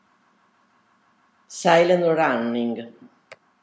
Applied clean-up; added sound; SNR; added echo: none; none; none; none.